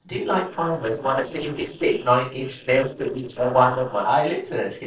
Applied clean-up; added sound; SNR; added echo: neural separator model SepFormer DNS4.